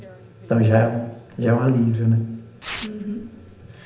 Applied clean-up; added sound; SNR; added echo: none; Tearing; 19 dB; reverberation time 0.8 s.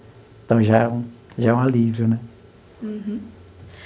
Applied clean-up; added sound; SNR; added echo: none; none; none; none.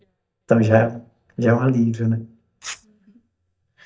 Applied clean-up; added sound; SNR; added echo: neural mask model DeepFilterNet 3.